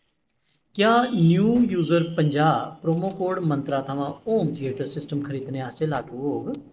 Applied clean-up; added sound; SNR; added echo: neural separator model SepFormer DNS4.